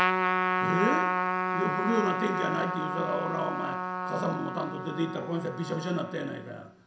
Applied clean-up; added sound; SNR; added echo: none; Trumpet; -2 dB; reverberation time 0.5 s.